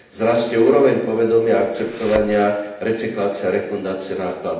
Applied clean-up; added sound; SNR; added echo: none; Thump, thud; 14 dB; reverberation time 0.8 s.